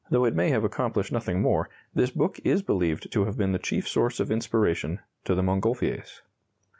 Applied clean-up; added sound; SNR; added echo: none; none; none; none.